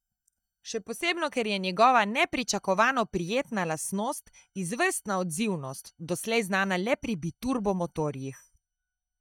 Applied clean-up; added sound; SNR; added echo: neural mask model DeepFilterNet 3.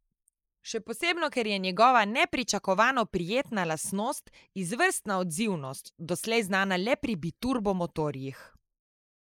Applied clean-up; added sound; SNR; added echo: neural mask model Resemble Enhance denoiser.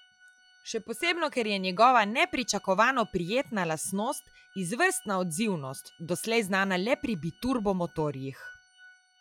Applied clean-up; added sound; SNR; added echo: classical method log-MMSE.